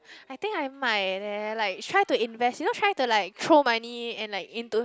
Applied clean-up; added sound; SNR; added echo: none; none; none; none.